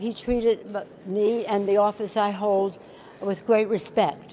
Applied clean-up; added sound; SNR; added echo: none; none; none; none.